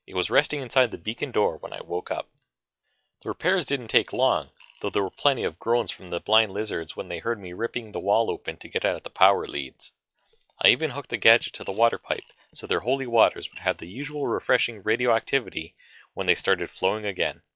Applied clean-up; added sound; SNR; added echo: classical method log-MMSE.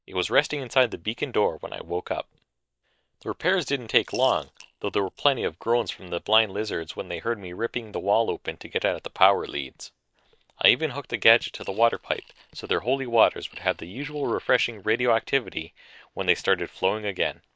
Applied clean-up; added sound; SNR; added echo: neural mask model DeepFilterNet 3.